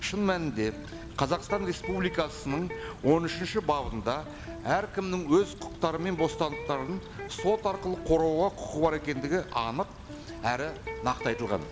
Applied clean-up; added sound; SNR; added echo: none; Electric guitar + Stream / Trickle, dribble; 11 dB; none.